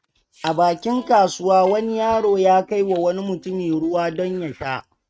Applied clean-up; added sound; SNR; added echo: neural mask model RNNoise.